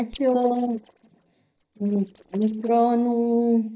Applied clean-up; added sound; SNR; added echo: neural mask model DeepFilterNet 3.